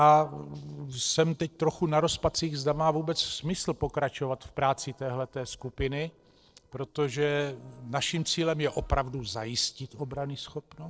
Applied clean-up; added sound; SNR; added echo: neural separator model SepFormer DNS4.